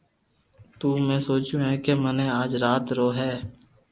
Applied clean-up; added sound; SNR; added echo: none; none; none; none.